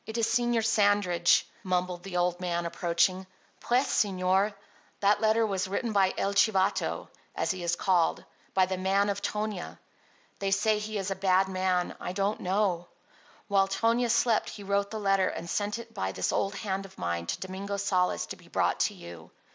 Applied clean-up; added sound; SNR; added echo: none; none; none; none.